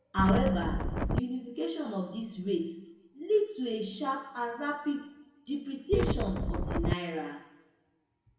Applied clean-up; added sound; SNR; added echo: none; Wind; -3 dB; reverberation time 0.9 s.